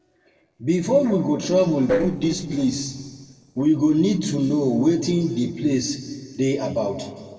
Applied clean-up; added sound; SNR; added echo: neural separator model SepFormer DNS4.